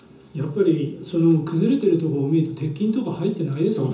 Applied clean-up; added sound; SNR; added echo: none; none; none; reverberation time 0.6 s.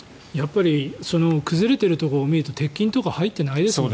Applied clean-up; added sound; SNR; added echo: none; none; none; none.